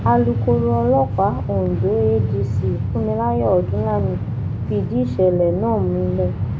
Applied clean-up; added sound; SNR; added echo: none; Train; 2 dB; none.